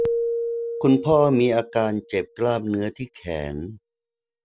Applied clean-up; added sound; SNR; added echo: none; Keyboard (musical); 8 dB; none.